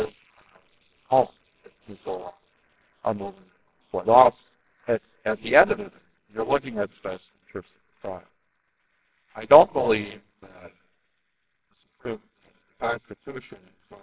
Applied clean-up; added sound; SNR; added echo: neural separator model SepFormer WHAMR!.